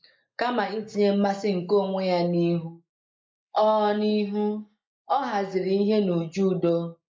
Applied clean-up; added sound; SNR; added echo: neural mask model Resemble Enhance denoiser.